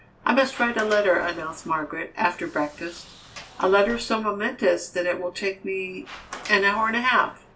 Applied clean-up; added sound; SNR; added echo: none; Sliding door; 19 dB; reverberation time 0.2 s.